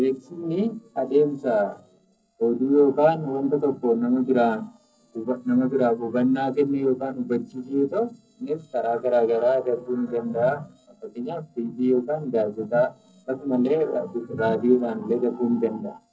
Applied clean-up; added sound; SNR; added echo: neural separator model SepFormer DNS4.